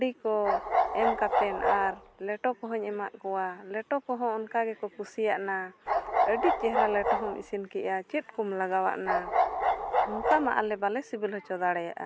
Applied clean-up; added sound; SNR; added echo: none; Bark; -2 dB; none.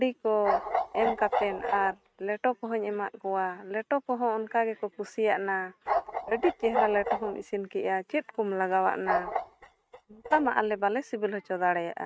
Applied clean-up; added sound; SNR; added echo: neural mask model RNNoise.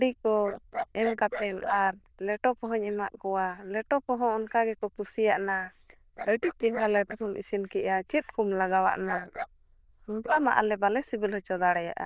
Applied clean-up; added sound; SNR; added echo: neural diffusion model UNIVERSE++.